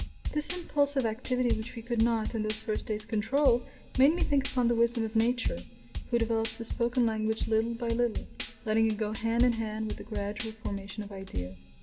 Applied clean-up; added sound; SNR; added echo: none; Drum kit; 8 dB; reverberation time 0.3 s.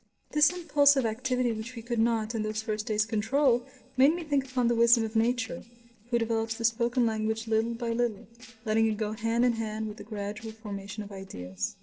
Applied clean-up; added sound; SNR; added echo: neural separator model SepFormer DNS4.